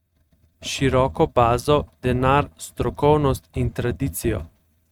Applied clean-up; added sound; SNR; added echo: neural mask model RNNoise.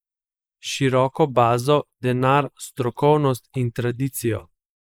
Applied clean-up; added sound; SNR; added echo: neural mask model Resemble Enhance denoiser.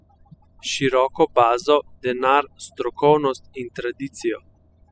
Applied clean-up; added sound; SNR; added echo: classical method spectral subtraction.